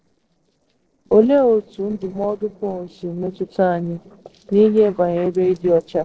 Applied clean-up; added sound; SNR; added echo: neural separator model SepFormer DNS4.